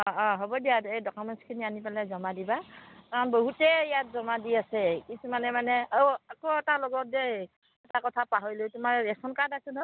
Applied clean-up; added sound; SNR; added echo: none; none; none; none.